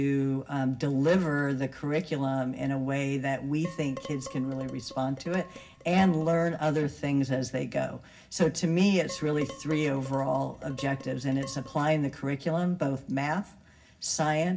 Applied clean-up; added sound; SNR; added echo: none; Dishes, pots, and pans; 18 dB; reverberation time 0.4 s.